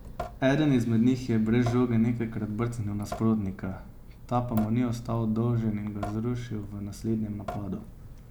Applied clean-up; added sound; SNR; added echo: none; Drip / Sink (filling or washing) / Water tap, faucet; 14 dB; none.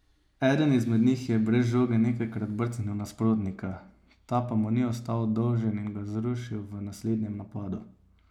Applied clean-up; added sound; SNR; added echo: none; none; none; none.